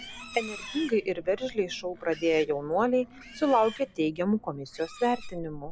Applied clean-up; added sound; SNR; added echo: none; Livestock, farm animals, working animals + Wind; 16 dB; none.